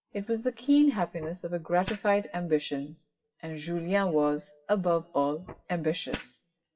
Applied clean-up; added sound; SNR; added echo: classical method WPE with log-MMSE.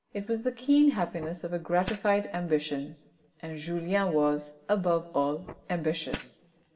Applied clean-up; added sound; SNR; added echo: none; Fire; 19 dB; reverberation time 1.0 s.